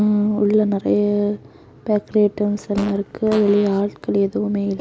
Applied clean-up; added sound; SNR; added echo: none; Fart; 16 dB; none.